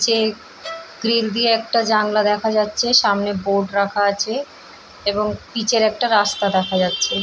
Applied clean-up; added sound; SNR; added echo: none; Bowed string instrument; 20 dB; none.